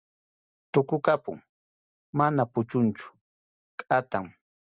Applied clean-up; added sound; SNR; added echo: none; none; none; none.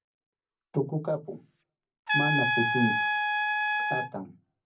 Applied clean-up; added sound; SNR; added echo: none; Trumpet; -3 dB; reverberation time 0.4 s.